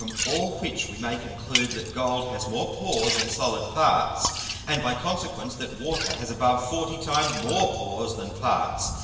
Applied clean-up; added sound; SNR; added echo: none; Liquid; 7 dB; reverberation time 1.4 s.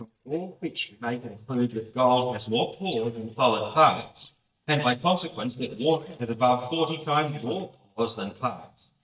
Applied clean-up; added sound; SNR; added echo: neural mask model DeepFilterNet 3.